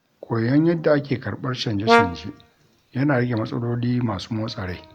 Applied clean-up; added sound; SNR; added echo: none; Brass instrument; 0 dB; none.